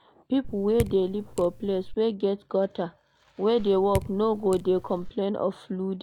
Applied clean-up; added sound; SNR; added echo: none; Raindrop / Drip; 10 dB; none.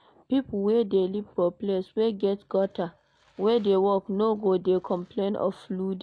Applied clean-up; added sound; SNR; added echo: none; none; none; none.